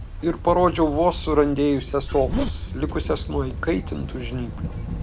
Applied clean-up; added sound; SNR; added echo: none; Zipper (clothing) + Train; 6 dB; none.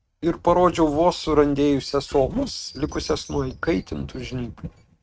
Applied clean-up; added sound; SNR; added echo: neural mask model RNNoise.